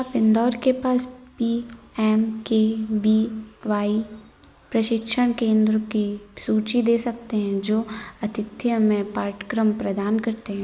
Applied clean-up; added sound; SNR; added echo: none; none; none; none.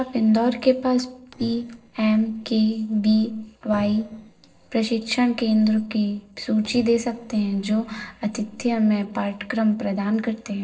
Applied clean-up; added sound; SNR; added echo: neural separator model SepFormer DNS4.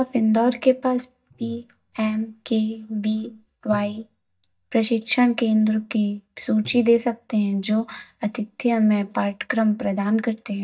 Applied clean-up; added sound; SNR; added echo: neural mask model DeepFilterNet 3.